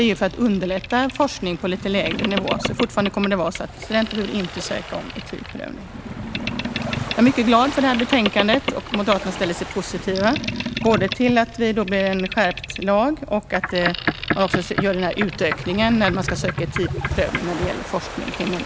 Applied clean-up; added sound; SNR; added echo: none; Boat, Water vehicle; 7 dB; none.